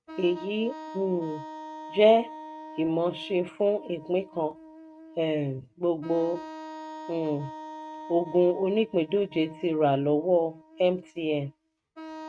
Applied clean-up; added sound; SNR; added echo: neural mask model RNNoise.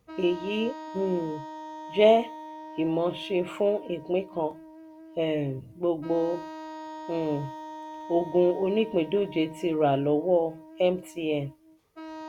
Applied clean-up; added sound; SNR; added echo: none; Wind instrument, woodwind instrument; 14 dB; none.